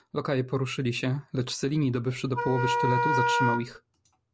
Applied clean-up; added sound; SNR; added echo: none; Wind instrument, woodwind instrument; -2 dB; none.